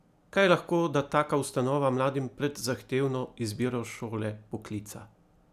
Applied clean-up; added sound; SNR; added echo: none; none; none; none.